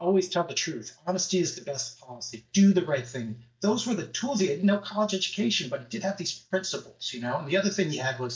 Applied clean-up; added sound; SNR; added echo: neural mask model DeepFilterNet 3.